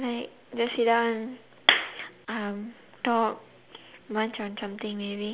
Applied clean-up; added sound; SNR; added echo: none; none; none; none.